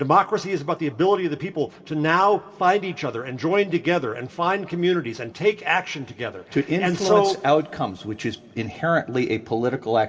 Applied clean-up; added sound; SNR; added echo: none; none; none; reverberation time 1.9 s.